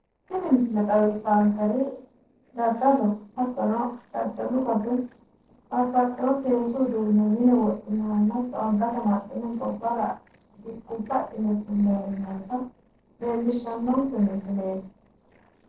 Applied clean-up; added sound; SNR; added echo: neural separator model SepFormer DNS4.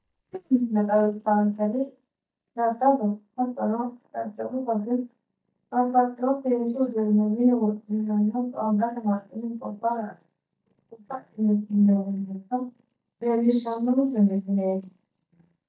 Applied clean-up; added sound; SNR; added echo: neural mask model DeepFilterNet 3.